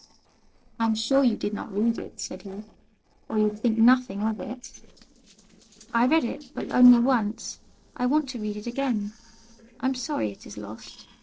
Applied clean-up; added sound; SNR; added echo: neural separator model SepFormer DNS4.